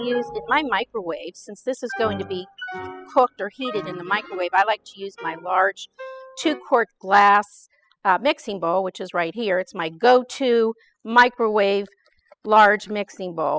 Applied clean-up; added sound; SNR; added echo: classical method spectral subtraction.